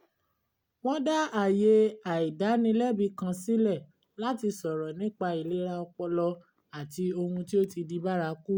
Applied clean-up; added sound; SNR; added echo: none; none; none; none.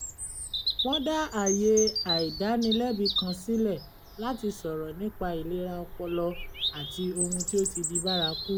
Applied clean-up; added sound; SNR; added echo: none; Bird vocalization, bird call, bird song; 4 dB; none.